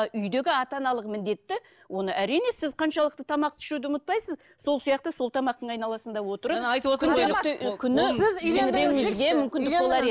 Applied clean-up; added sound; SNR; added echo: none; none; none; none.